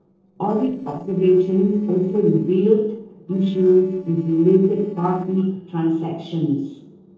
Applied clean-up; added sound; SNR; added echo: neural separator model SepFormer DNS4.